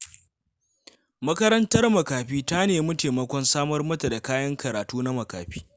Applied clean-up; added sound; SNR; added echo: none; none; none; none.